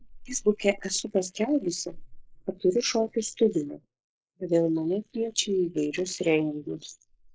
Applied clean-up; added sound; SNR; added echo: neural mask model Resemble Enhance denoiser.